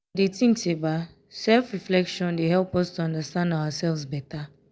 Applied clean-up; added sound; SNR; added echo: none; none; none; none.